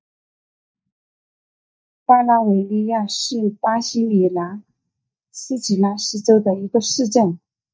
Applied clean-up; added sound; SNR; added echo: neural mask model DeepFilterNet 3.